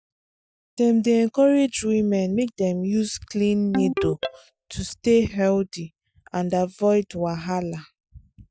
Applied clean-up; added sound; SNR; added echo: neural mask model DeepFilterNet 3.